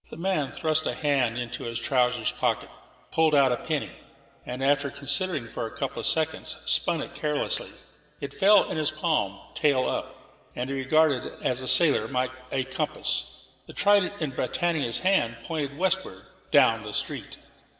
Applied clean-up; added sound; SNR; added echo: none; none; none; reverberation time 2.6 s.